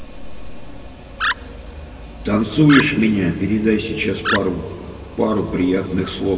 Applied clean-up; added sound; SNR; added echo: none; Animal; 7 dB; reverberation time 2.1 s.